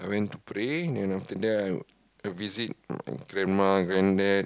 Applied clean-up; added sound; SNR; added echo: none; none; none; none.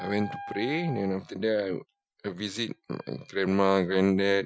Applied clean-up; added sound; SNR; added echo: classical method Wiener filter.